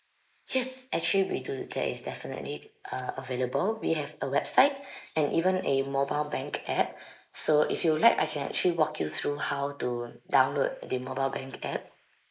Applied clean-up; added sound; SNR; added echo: neural mask model Resemble Enhance denoiser.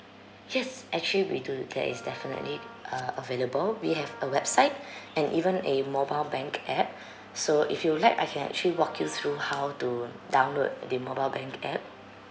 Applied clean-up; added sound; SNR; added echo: none; Wind instrument, woodwind instrument; 18 dB; none.